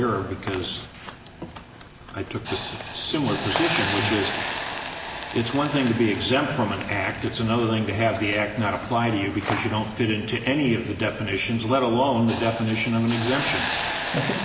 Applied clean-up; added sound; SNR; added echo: none; Hiss; 9 dB; none.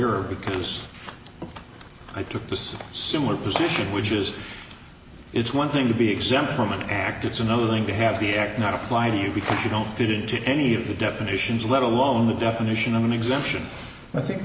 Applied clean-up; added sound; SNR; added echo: none; none; none; none.